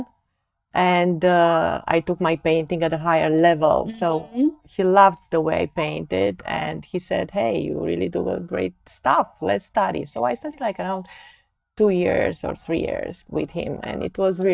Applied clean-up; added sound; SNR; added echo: neural mask model DeepFilterNet 3.